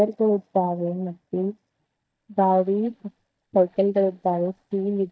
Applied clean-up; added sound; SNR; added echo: neural mask model DeepFilterNet 3.